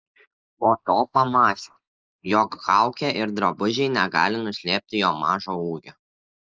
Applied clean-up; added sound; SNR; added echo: neural mask model Resemble Enhance denoiser.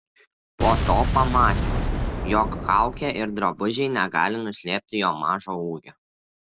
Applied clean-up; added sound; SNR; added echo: none; Boom; 1 dB; none.